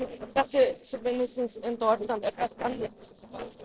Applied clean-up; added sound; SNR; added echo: neural separator model SepFormer DNS4.